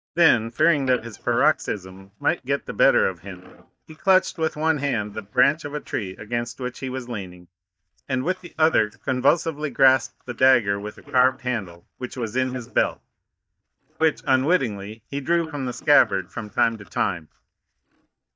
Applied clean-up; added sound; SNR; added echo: neural mask model DeepFilterNet 3.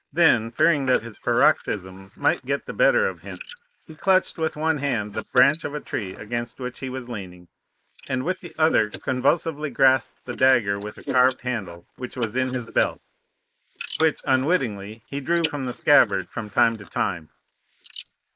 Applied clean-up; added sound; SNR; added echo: neural mask model Resemble Enhance denoiser.